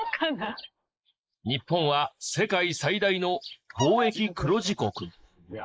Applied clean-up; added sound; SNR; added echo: neural mask model Resemble Enhance denoiser.